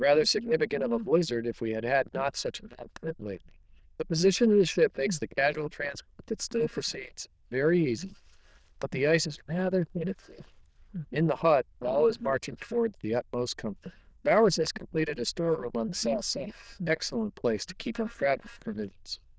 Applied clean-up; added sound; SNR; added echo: neural diffusion model UNIVERSE++.